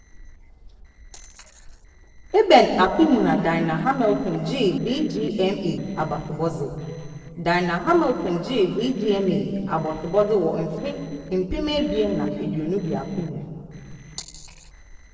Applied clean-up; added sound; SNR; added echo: neural separator model SepFormer DNS4.